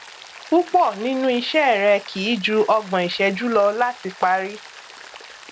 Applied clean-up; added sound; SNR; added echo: none; Rain; 20 dB; none.